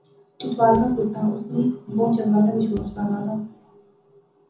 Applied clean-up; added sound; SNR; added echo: none; Bass drum; 20 dB; reverberation time 0.6 s.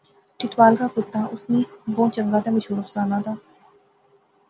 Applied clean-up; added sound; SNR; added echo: none; none; none; none.